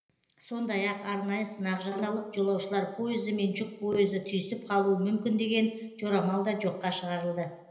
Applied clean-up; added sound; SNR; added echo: none; Bowed string instrument; 10 dB; reverberation time 1.4 s.